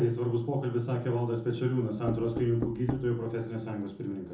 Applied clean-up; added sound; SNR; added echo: none; Knock; 12 dB; reverberation time 0.6 s.